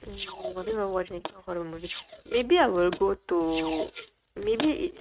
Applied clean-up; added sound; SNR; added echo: neural mask model RNNoise.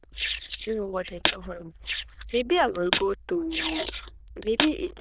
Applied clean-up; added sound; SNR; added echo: neural diffusion model UNIVERSE++.